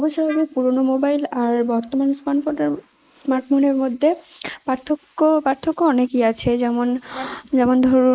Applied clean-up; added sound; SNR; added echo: neural mask model Resemble Enhance denoiser.